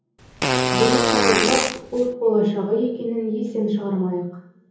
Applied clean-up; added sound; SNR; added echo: none; Fart; -2 dB; reverberation time 0.7 s.